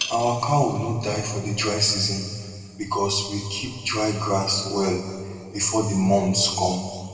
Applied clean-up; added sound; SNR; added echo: none; none; none; reverberation time 2.0 s.